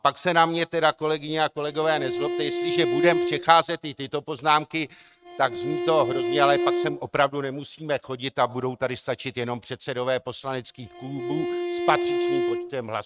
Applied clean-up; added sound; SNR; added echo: neural mask model RNNoise.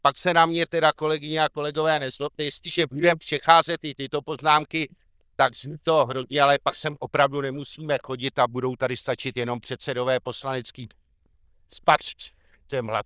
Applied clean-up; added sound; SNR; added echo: neural diffusion model UNIVERSE++.